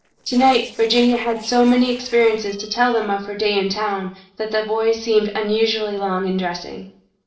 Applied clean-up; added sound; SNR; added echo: neural separator model SepFormer DNS4.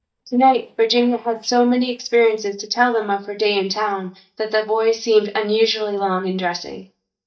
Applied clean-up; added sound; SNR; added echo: neural mask model DeepFilterNet 3.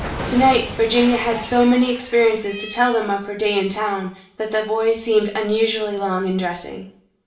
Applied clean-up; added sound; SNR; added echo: none; Cat; 15 dB; reverberation time 0.5 s.